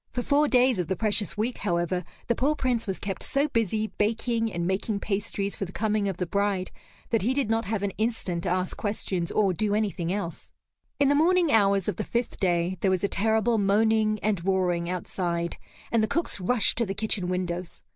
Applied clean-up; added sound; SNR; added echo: none; none; none; none.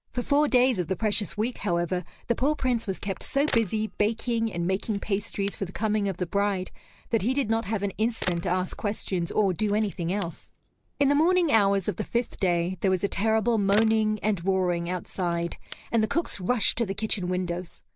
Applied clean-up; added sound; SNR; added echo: none; Camera; 14 dB; none.